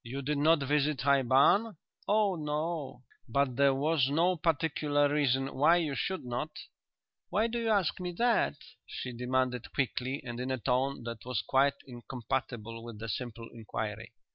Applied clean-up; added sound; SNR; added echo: none; none; none; none.